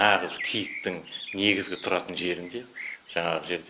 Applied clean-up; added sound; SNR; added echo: none; Bird; 12 dB; none.